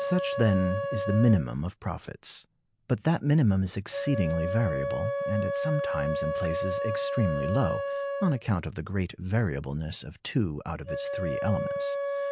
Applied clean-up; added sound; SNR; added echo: none; Wind instrument, woodwind instrument; 4 dB; none.